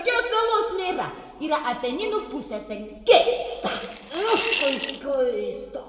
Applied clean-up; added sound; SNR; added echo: none; Coin (dropping) / Glass; -1 dB; reverberation time 1.5 s.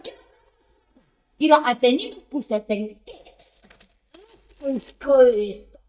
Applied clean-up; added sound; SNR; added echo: neural mask model DeepFilterNet 3.